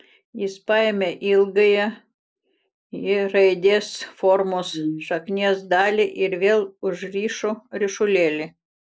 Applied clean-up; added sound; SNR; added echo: neural mask model Resemble Enhance denoiser.